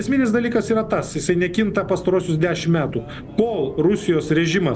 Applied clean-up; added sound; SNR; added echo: none; Subway, metro, underground; 16 dB; none.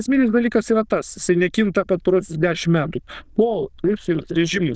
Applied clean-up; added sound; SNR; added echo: neural diffusion model UNIVERSE++.